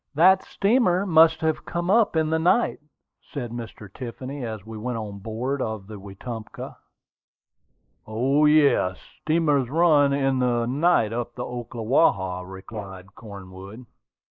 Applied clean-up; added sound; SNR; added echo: neural mask model Resemble Enhance denoiser.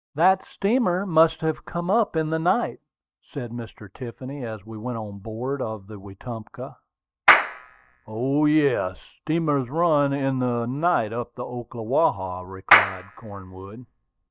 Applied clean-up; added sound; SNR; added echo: neural mask model DeepFilterNet 3.